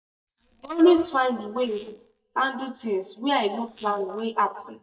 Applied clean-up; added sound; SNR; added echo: neural mask model DeepFilterNet 3.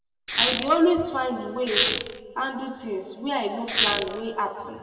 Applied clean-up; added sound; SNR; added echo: none; Squeak; 0 dB; reverberation time 1.5 s.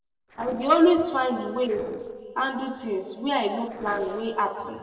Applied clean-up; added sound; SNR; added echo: neural separator model SepFormer DNS4.